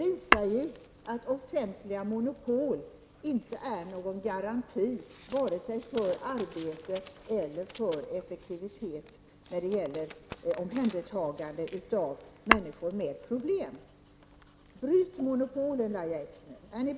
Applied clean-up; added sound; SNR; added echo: none; Tap / Hammer; 1 dB; none.